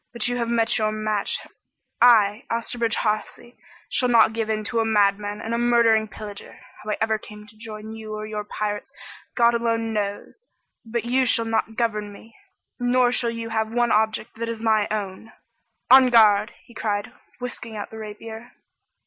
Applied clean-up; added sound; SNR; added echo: none; none; none; none.